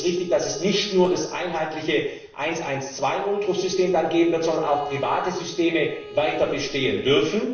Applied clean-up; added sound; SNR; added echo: neural separator model SepFormer DNS4.